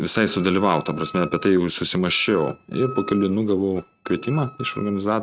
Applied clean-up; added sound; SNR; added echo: neural mask model RNNoise.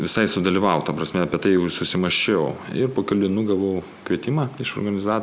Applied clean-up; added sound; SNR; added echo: none; none; none; none.